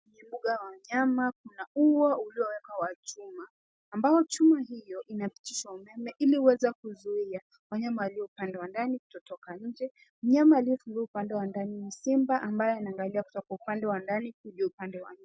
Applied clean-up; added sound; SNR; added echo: none; none; none; none.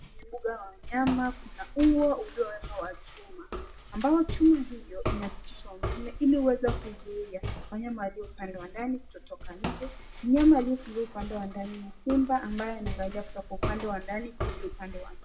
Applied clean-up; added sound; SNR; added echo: none; Walk, footsteps; 8 dB; reverberation time 0.4 s.